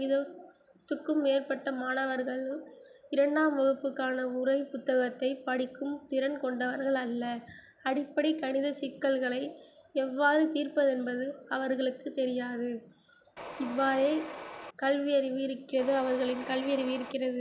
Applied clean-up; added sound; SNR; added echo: none; Mechanisms; 12 dB; none.